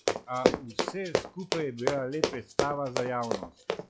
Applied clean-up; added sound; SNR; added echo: classical method log-MMSE.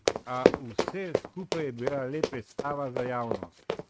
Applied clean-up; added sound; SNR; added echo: neural mask model RNNoise.